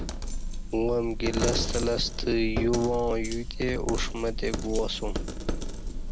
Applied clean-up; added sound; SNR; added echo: none; Coin (dropping); 1 dB; none.